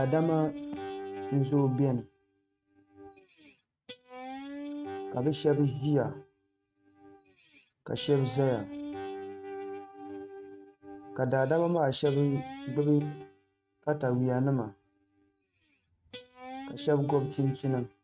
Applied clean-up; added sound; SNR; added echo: neural mask model RNNoise.